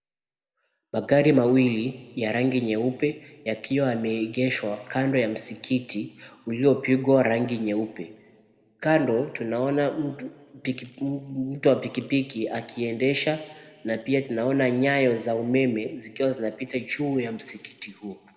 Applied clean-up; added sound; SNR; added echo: none; none; none; reverberation time 1.2 s.